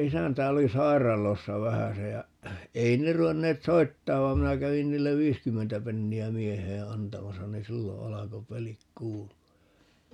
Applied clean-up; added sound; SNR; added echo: none; none; none; none.